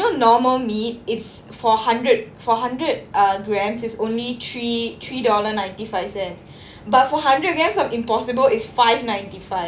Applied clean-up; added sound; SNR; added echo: none; none; none; none.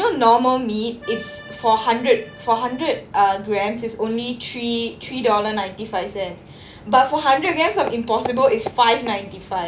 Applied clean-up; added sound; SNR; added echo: none; Accordion + Walk, footsteps; 16 dB; none.